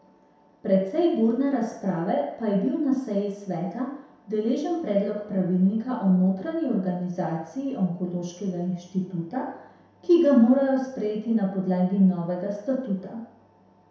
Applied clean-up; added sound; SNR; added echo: none; none; none; reverberation time 0.7 s.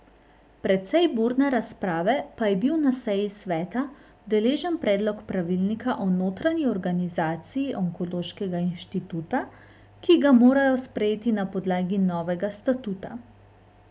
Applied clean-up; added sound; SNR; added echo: none; none; none; none.